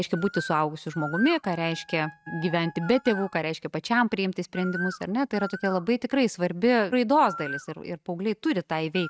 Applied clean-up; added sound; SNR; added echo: neural mask model RNNoise.